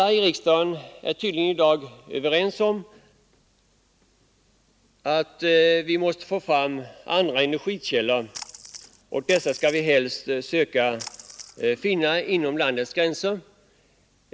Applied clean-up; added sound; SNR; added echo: none; Splash, splatter; 17 dB; none.